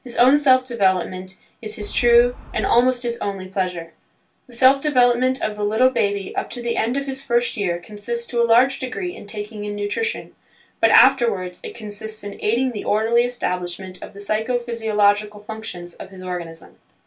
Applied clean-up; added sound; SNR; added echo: none; Wind; 13 dB; reverberation time 0.2 s.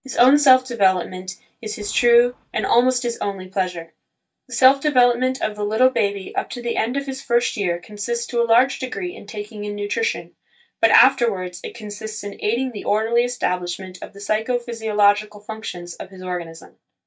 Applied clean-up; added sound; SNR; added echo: neural mask model DeepFilterNet 3.